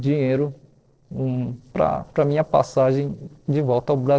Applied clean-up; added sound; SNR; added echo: neural separator model SepFormer DNS4.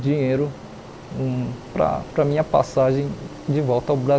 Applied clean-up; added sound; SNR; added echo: none; Engine; 16 dB; none.